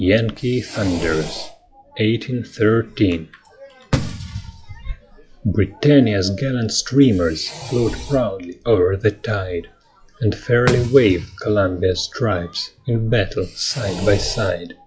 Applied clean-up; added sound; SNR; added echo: classical method log-MMSE.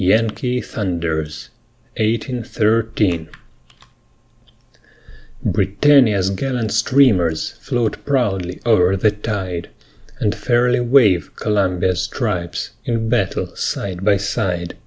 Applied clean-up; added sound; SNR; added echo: none; none; none; none.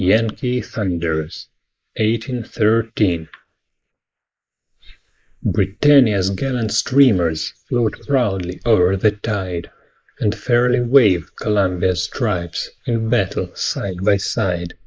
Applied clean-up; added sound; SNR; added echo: neural mask model Resemble Enhance denoiser.